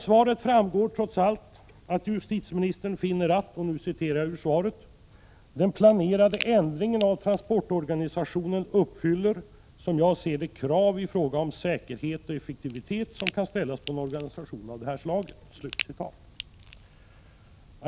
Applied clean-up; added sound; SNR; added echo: none; Crack; 8 dB; none.